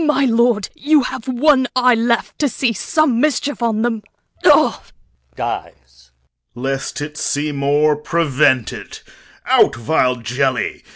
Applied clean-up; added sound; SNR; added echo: none; none; none; none.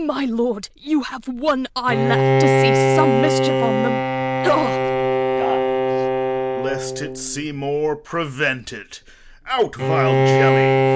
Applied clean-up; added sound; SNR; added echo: none; Bowed string instrument; -4 dB; none.